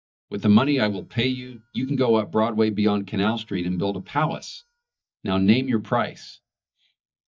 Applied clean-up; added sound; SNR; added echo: neural mask model DeepFilterNet 3.